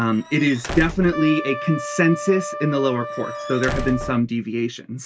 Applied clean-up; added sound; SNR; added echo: none; Trumpet + Squeak / Slam / Wood; 9 dB; none.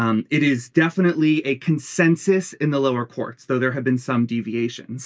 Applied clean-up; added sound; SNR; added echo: none; none; none; none.